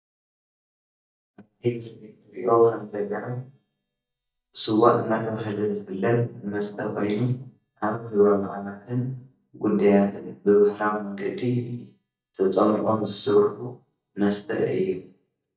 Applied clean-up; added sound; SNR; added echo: neural mask model DeepFilterNet 3.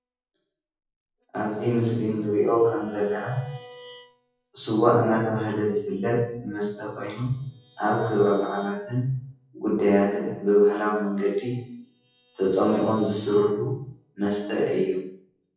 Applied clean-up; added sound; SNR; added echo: classical method WPE with log-MMSE.